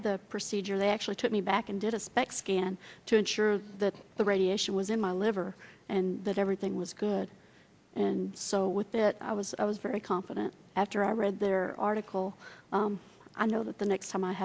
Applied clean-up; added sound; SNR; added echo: none; none; none; none.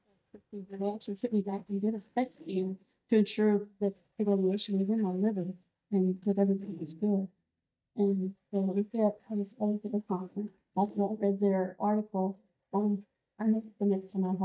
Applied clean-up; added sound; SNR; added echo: neural mask model DeepFilterNet 3.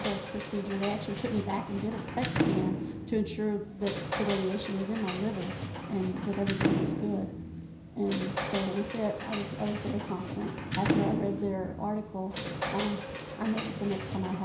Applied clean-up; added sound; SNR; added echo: none; Sliding door / Slam; 1 dB; reverberation time 0.5 s.